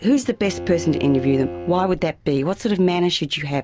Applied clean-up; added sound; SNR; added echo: none; Bowed string instrument; 13 dB; none.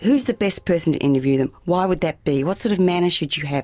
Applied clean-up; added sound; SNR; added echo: none; none; none; none.